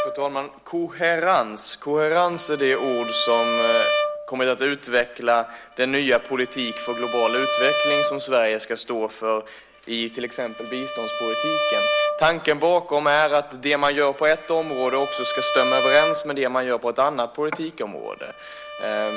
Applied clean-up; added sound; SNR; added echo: none; Bowed string instrument; 5 dB; none.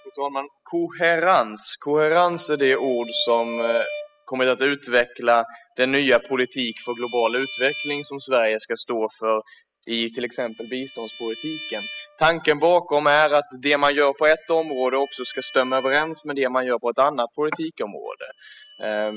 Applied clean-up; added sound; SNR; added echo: classical method spectral subtraction.